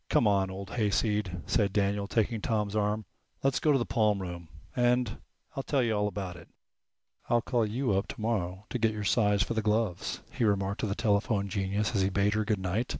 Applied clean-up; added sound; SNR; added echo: none; none; none; none.